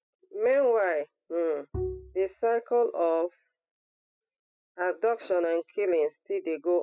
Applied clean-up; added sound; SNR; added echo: classical method spectral subtraction.